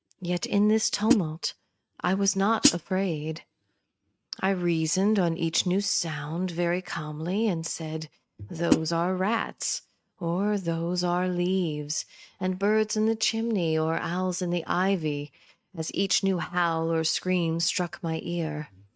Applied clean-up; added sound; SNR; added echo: neural mask model RNNoise.